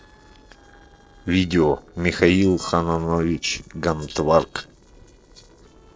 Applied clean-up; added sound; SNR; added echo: neural separator model SepFormer DNS4.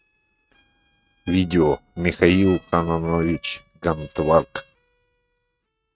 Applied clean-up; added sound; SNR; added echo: neural mask model RNNoise.